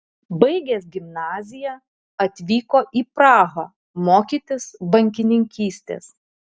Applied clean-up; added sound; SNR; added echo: none; none; none; none.